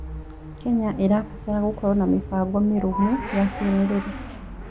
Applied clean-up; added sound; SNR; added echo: none; Motorcycle / Accelerating, revving, vroom; 11 dB; none.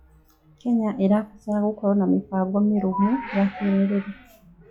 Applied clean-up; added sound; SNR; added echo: classical method log-MMSE.